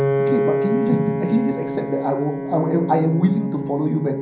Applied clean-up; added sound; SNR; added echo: none; Piano; 3 dB; reverberation time 0.6 s.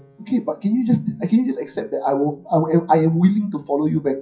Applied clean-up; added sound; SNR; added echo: classical method WPE with log-MMSE.